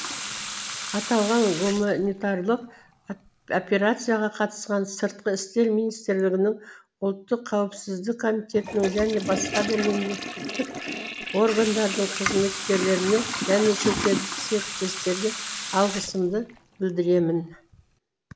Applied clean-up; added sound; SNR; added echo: none; Toilet flush / Water tap, faucet; 8 dB; none.